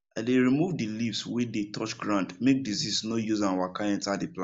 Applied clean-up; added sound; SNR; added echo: none; none; none; none.